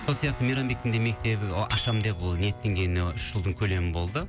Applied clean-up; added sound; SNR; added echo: none; Guitar + Hammer / Chink, clink; 14 dB; none.